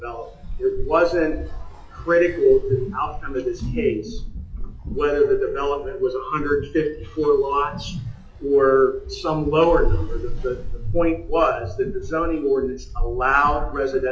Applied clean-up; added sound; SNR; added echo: classical method WPE with log-MMSE.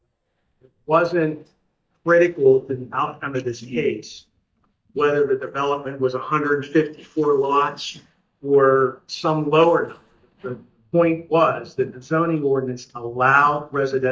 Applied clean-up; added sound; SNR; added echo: neural mask model DeepFilterNet 3.